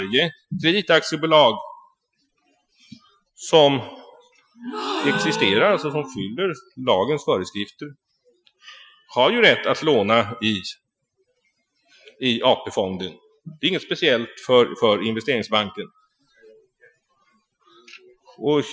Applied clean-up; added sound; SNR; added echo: classical method Wiener filter.